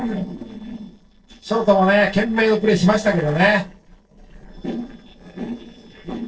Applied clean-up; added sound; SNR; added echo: neural separator model SepFormer DNS4.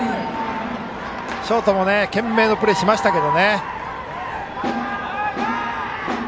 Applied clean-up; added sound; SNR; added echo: none; none; none; none.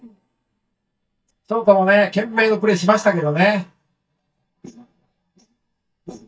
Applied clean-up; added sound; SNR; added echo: neural mask model DeepFilterNet 3.